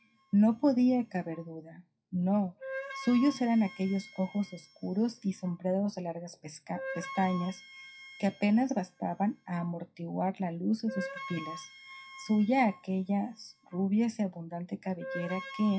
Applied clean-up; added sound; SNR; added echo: classical method WPE with log-MMSE.